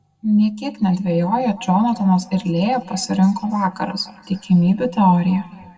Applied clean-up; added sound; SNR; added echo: none; none; none; reverberation time 1.8 s.